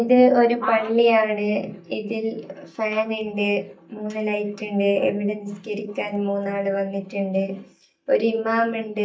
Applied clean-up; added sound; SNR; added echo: neural mask model DeepFilterNet 3.